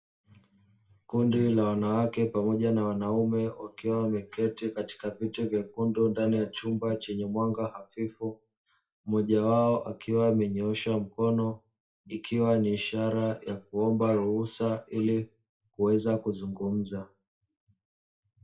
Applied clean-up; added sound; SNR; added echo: none; none; none; reverberation time 0.2 s.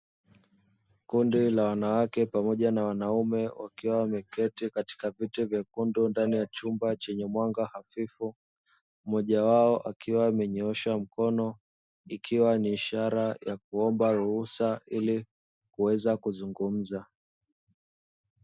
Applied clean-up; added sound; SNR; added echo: none; none; none; none.